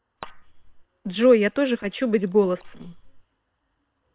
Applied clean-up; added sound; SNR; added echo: neural separator model SepFormer WHAM!.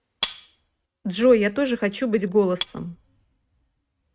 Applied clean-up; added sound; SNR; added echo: neural mask model RNNoise.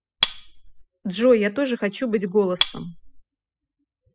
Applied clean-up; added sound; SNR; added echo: classical method spectral subtraction.